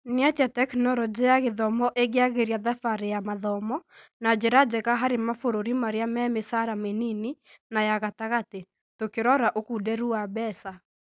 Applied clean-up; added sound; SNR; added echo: none; none; none; none.